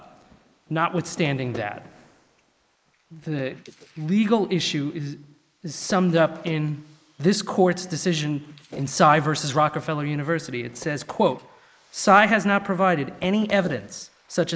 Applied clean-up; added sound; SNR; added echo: neural mask model Resemble Enhance denoiser.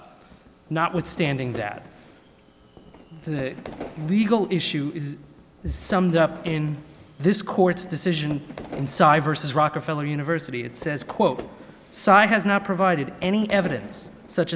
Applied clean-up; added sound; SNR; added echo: none; Fire / Fireworks; 18 dB; none.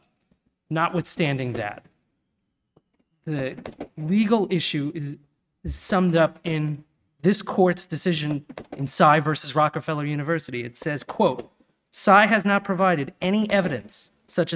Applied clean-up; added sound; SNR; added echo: neural mask model RNNoise.